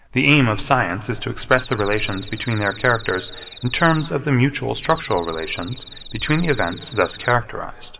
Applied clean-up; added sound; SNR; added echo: none; Cricket; 14 dB; reverberation time 1.8 s.